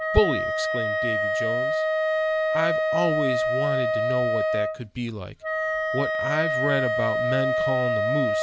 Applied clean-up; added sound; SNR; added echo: none; Wind instrument, woodwind instrument; -5 dB; none.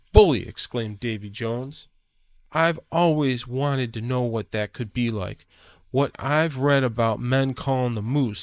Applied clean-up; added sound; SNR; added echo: neural mask model Resemble Enhance denoiser.